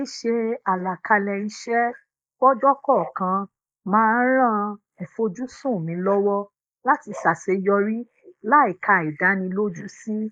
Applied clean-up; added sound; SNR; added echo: neural mask model Resemble Enhance denoiser.